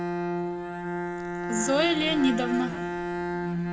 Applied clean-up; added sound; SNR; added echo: none; Bowed string instrument; 1 dB; reverberation time 2.2 s.